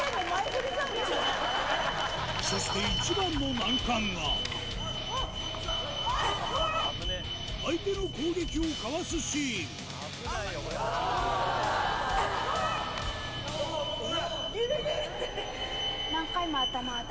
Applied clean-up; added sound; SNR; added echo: none; Alarm; 6 dB; none.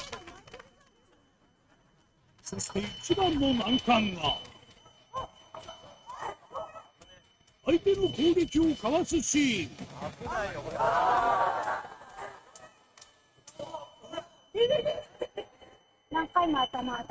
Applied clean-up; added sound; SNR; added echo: neural mask model RNNoise.